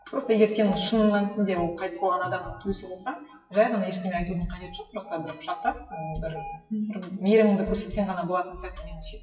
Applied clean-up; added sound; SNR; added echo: classical method WPE with log-MMSE.